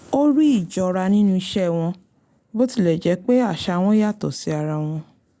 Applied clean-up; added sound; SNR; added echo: none; none; none; none.